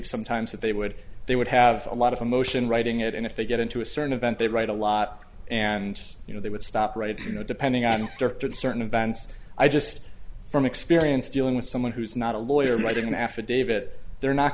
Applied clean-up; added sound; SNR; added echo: none; Clapping; 18 dB; none.